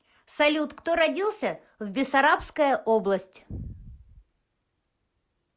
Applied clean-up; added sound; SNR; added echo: none; none; none; none.